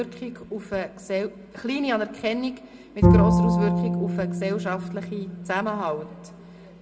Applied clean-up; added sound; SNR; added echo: none; Bowed string instrument; -4 dB; reverberation time 0.4 s.